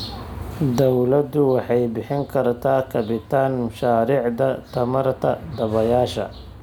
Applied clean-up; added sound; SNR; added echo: none; none; none; none.